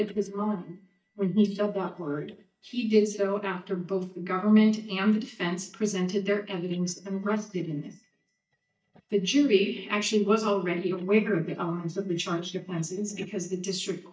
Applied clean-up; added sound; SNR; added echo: neural mask model DeepFilterNet 3.